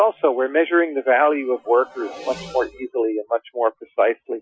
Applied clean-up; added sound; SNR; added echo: classical method Wiener filter.